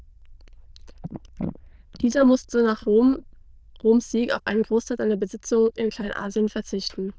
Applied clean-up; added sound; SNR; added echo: neural diffusion model UNIVERSE++.